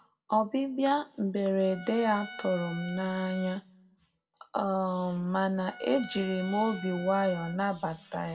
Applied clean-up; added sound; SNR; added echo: none; Trumpet; 17 dB; reverberation time 0.3 s.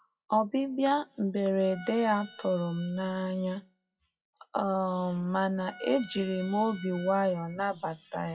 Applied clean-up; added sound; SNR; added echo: classical method WPE with log-MMSE.